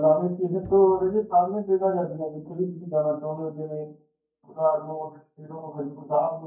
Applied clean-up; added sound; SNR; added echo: neural mask model DeepFilterNet 3.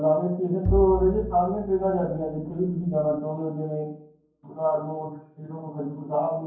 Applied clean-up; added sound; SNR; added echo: none; Bowed string instrument; 5 dB; reverberation time 0.9 s.